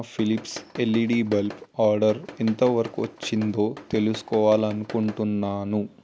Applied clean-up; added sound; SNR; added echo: none; Tools; 17 dB; none.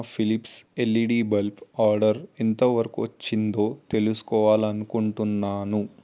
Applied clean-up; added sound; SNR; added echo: none; none; none; none.